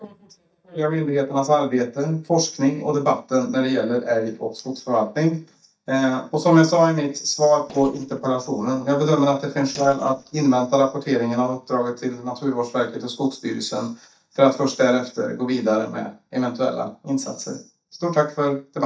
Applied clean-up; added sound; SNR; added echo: neural mask model DeepFilterNet 3.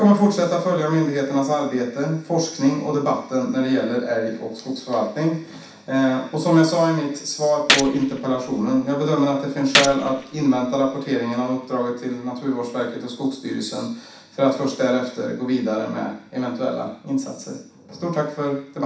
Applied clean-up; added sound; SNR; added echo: none; Gunshot, gunfire; 3 dB; reverberation time 0.7 s.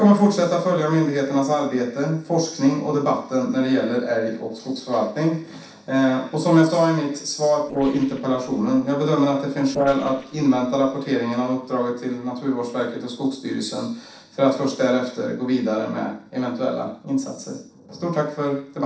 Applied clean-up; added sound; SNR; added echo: neural separator model SepFormer DNS4.